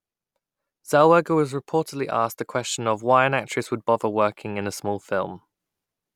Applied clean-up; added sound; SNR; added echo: none; none; none; none.